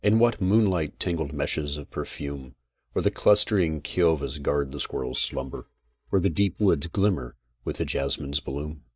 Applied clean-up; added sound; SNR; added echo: neural mask model DeepFilterNet 3.